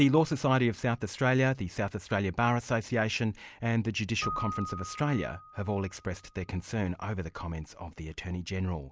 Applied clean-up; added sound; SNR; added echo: none; Keyboard (musical); 16 dB; none.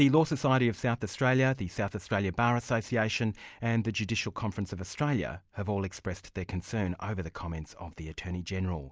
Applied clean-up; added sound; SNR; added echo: none; none; none; none.